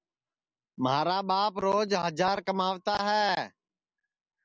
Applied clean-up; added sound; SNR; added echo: none; none; none; none.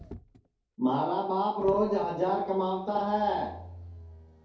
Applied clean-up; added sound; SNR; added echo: none; Motor vehicle (road); 19 dB; reverberation time 2.3 s.